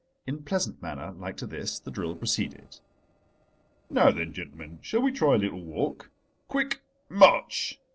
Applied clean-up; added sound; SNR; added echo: neural separator model SepFormer DNS4.